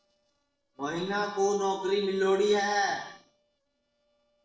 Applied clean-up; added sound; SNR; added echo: neural separator model SepFormer DNS4.